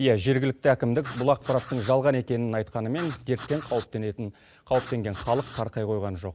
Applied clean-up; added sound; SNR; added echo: none; Writing; 14 dB; none.